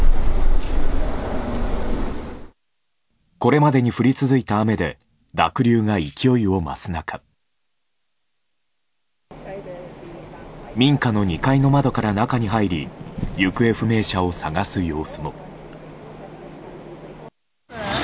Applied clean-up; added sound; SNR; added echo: none; Tambourine; 14 dB; none.